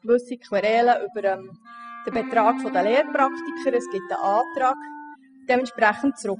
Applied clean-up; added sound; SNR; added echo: classical method spectral subtraction.